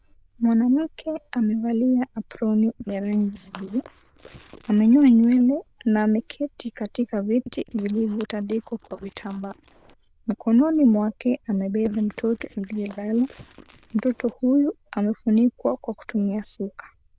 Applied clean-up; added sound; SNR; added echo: neural diffusion model UNIVERSE++.